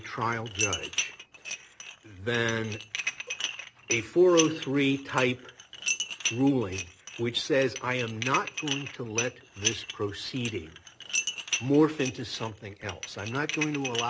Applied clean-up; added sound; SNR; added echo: none; Dishes, pots, and pans; 6 dB; none.